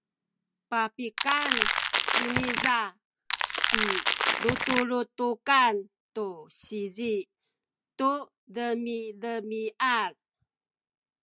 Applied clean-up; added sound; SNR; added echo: none; Crackle; -4 dB; none.